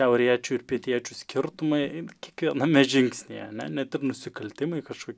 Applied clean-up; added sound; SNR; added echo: none; none; none; none.